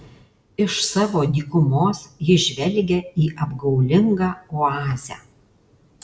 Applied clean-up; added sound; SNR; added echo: none; none; none; none.